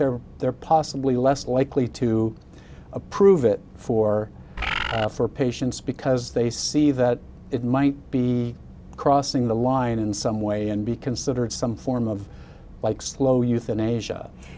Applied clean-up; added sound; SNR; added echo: none; Bird; 3 dB; none.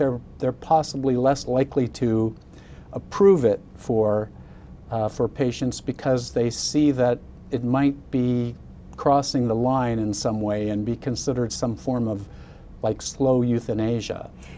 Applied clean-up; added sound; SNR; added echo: none; none; none; none.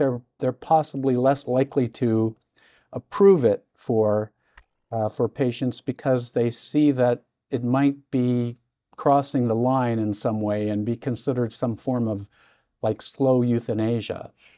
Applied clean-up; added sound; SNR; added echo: neural mask model DeepFilterNet 3.